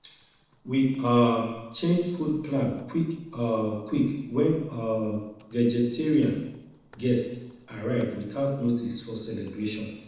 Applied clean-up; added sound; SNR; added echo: neural separator model SepFormer DNS4.